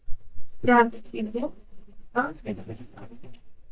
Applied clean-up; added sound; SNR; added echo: neural mask model DeepFilterNet 3.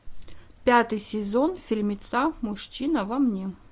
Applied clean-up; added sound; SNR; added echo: none; none; none; none.